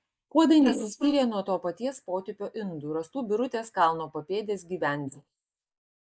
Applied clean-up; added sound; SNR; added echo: neural mask model Resemble Enhance denoiser.